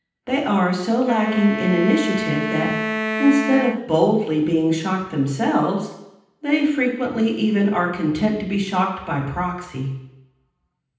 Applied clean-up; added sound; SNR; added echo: none; Wind instrument, woodwind instrument; 5 dB; reverberation time 0.9 s.